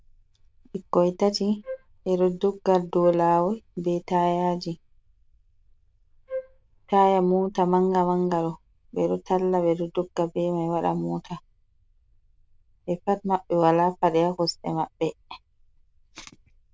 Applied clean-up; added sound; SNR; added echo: neural diffusion model UNIVERSE++.